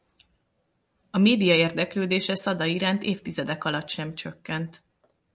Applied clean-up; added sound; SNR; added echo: none; none; none; none.